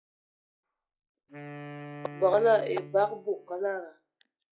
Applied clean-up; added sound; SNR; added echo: classical method log-MMSE.